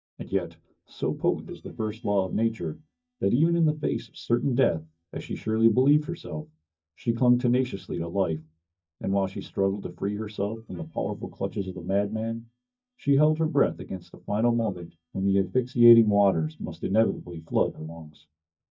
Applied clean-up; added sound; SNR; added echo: neural mask model DeepFilterNet 3.